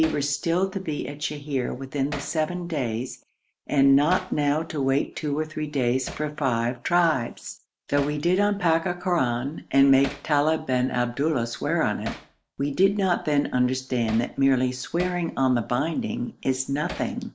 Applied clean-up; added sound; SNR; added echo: none; Hammer; 19 dB; none.